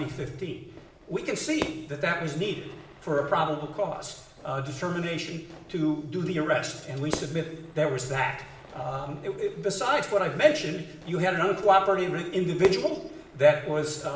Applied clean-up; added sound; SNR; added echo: none; Fire / Fireworks; 17 dB; reverberation time 0.8 s.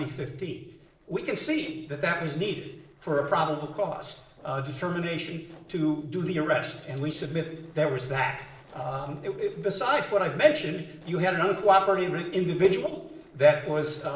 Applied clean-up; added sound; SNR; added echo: neural separator model SepFormer DNS4.